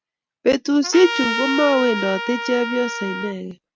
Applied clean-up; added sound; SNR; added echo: none; Trumpet; 6 dB; none.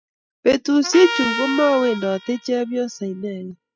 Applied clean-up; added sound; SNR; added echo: classical method spectral subtraction.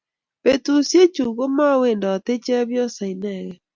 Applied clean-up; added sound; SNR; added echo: none; none; none; none.